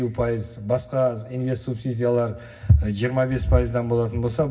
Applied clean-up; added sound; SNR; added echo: none; none; none; reverberation time 0.4 s.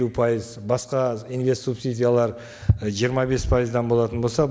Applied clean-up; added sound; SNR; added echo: none; none; none; none.